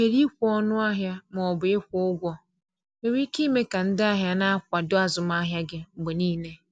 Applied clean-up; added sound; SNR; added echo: none; none; none; none.